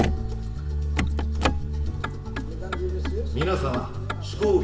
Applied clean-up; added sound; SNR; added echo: none; Motor vehicle (road); 6 dB; reverberation time 0.8 s.